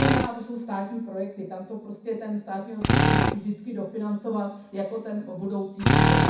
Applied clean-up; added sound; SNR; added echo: none; Drill; -5 dB; reverberation time 0.6 s.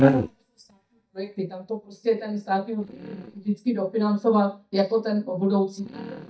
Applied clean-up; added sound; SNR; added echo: neural mask model DeepFilterNet 3.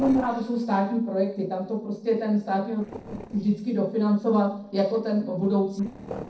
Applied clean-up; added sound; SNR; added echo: neural separator model SepFormer DNS4.